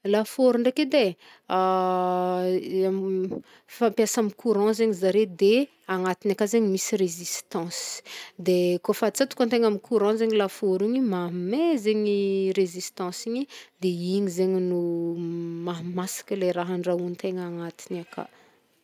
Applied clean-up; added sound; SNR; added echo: none; none; none; none.